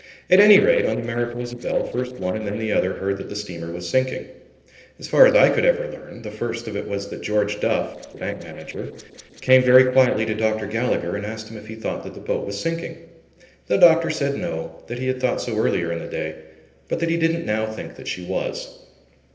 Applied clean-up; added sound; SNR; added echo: neural separator model SepFormer DNS4.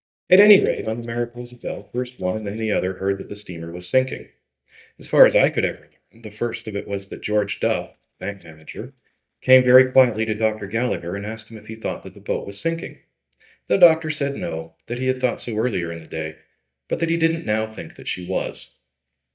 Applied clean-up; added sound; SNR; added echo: neural mask model DeepFilterNet 3.